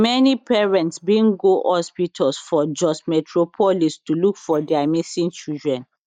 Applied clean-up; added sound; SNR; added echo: neural mask model DeepFilterNet 3.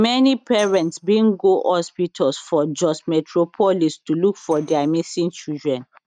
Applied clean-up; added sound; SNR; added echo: neural mask model RNNoise.